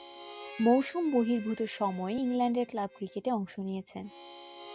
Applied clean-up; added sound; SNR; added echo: none; Harmonica; 18 dB; none.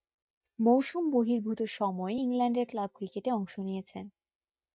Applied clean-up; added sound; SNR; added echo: neural mask model DeepFilterNet 3.